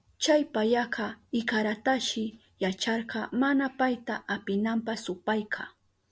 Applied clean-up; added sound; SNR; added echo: none; none; none; none.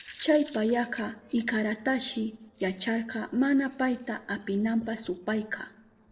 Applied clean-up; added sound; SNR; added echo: neural separator model SepFormer DNS4.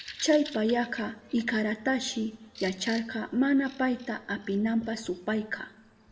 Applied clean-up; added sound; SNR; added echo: none; Bird vocalization, bird call, bird song; 20 dB; reverberation time 1.0 s.